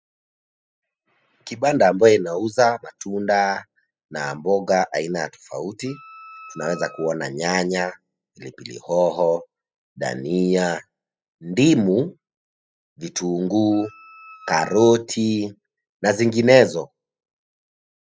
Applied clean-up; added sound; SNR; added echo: classical method spectral subtraction.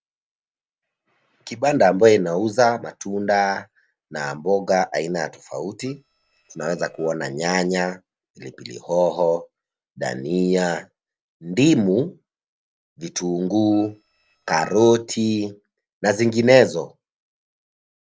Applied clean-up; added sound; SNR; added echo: neural separator model SepFormer DNS4.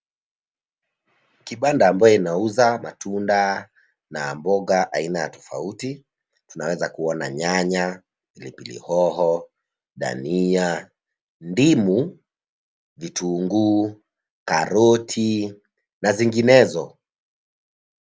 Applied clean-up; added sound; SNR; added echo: none; none; none; none.